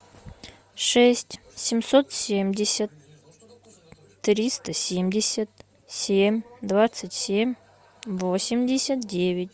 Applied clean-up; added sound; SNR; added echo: none; none; none; none.